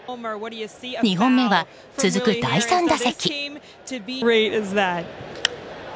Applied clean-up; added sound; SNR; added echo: none; none; none; none.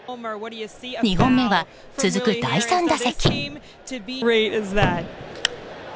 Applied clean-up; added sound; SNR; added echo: none; Thump, thud; 6 dB; none.